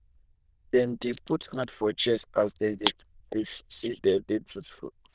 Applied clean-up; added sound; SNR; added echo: neural diffusion model UNIVERSE++.